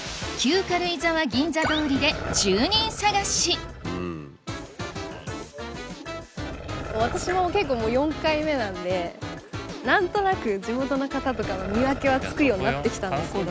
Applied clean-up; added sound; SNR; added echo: none; Growling; 13 dB; none.